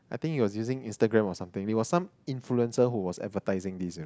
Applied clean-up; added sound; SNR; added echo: none; none; none; none.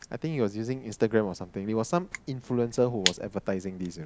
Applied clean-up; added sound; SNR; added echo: none; Crushing; 10 dB; none.